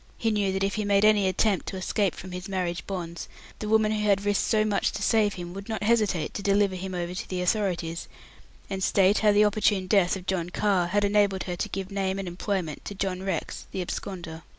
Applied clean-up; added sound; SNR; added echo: none; none; none; none.